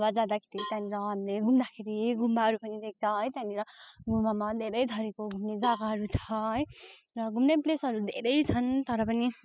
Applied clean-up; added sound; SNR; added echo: classical method spectral subtraction.